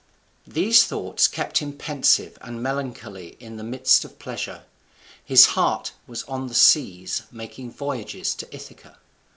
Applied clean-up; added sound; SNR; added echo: none; none; none; none.